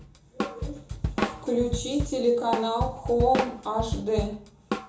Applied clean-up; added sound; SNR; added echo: none; Drum kit; 4 dB; reverberation time 1.2 s.